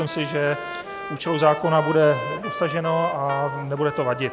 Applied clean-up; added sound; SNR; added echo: none; Trumpet; 9 dB; none.